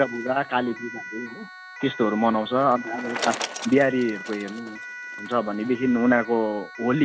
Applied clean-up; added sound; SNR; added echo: none; Siren + Bicycle; 12 dB; none.